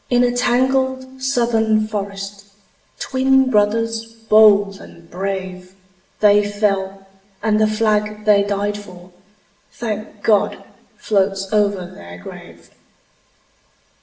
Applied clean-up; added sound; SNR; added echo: none; none; none; reverberation time 0.8 s.